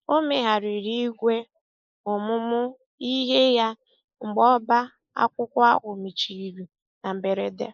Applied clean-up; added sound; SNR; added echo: neural mask model Resemble Enhance denoiser.